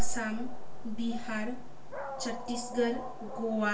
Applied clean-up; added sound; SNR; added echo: none; Dog; 14 dB; reverberation time 0.3 s.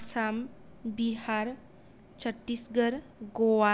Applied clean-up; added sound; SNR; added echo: none; none; none; none.